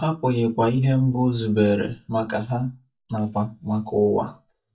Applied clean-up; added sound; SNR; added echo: neural mask model DeepFilterNet 3.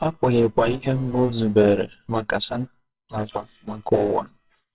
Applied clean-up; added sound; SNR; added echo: neural separator model SepFormer WHAMR!.